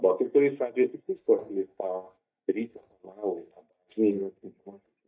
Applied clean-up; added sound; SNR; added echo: neural mask model DeepFilterNet 3.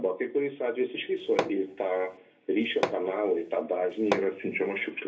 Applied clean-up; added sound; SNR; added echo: none; Hammer; 6 dB; reverberation time 0.3 s.